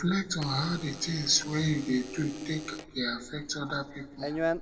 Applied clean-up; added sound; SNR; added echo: none; Alarm / Door; 8 dB; reverberation time 1.3 s.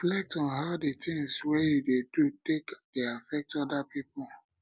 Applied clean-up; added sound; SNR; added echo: none; none; none; none.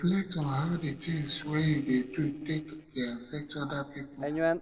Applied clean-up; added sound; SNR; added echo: neural separator model SepFormer DNS4.